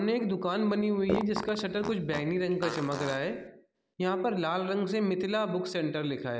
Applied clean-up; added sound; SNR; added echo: none; Fart; 8 dB; none.